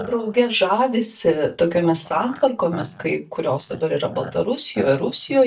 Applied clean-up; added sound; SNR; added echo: neural mask model DeepFilterNet 3.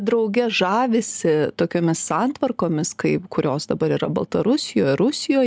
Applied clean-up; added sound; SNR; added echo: none; none; none; none.